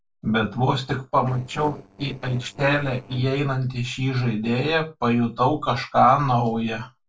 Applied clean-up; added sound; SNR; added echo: neural separator model SepFormer DNS4.